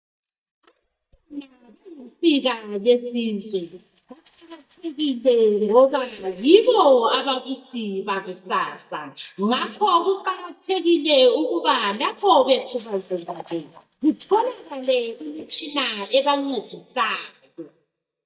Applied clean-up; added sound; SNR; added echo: neural mask model DeepFilterNet 3.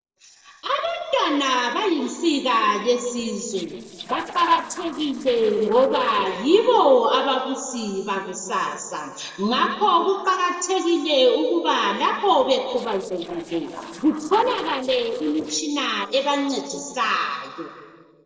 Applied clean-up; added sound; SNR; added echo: neural separator model SepFormer DNS4.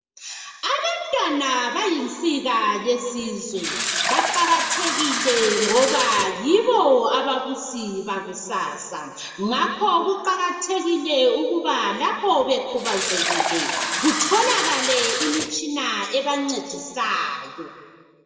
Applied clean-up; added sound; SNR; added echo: none; Fill (with liquid); 2 dB; reverberation time 1.4 s.